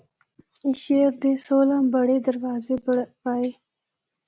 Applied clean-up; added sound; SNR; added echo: none; none; none; none.